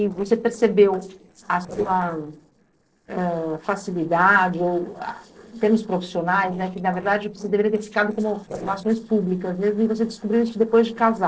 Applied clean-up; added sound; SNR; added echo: neural separator model SepFormer DNS4.